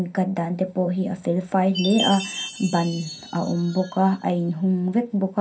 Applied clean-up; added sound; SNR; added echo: none; Chime; 13 dB; reverberation time 0.3 s.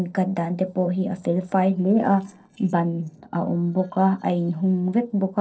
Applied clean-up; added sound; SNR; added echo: neural separator model SepFormer DNS4.